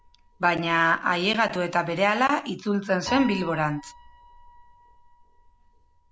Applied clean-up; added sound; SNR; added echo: none; Piano; 18 dB; none.